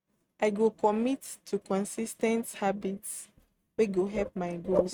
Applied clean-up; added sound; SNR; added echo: neural mask model RNNoise.